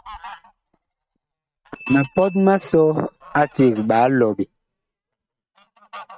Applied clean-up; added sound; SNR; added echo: neural mask model RNNoise.